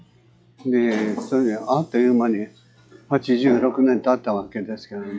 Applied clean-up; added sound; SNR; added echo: classical method log-MMSE.